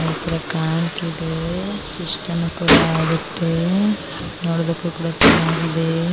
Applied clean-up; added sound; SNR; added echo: none; Gunshot, gunfire; 2 dB; none.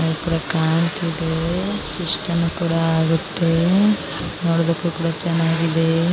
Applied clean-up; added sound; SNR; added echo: none; none; none; none.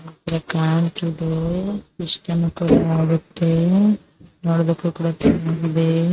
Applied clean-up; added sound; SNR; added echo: neural mask model RNNoise.